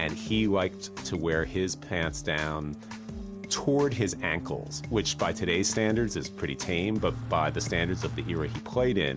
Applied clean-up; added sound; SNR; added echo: none; Engine / Truck; 7 dB; none.